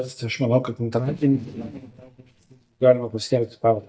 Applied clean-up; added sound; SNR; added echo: neural mask model DeepFilterNet 3.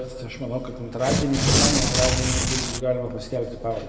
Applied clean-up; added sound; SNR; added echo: none; Tearing; -5 dB; reverberation time 2.0 s.